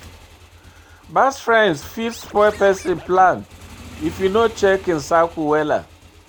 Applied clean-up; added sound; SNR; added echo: none; Motorcycle / Engine + Scratching (performance technique); 20 dB; none.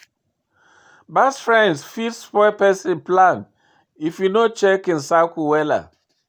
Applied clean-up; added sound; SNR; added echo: none; none; none; none.